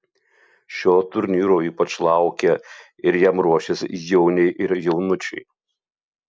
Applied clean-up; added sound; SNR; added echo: none; none; none; none.